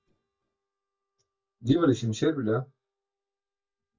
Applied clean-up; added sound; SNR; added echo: neural mask model DeepFilterNet 3.